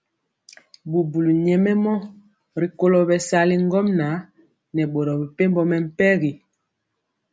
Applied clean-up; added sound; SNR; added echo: none; none; none; none.